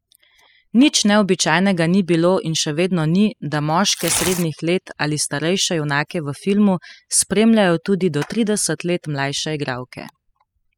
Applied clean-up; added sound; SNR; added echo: classical method spectral subtraction.